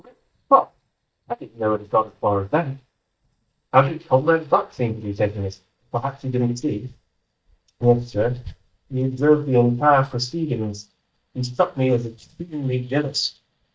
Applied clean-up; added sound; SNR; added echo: neural mask model DeepFilterNet 3.